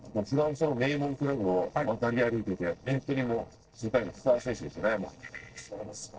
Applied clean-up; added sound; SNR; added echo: neural separator model SepFormer DNS4.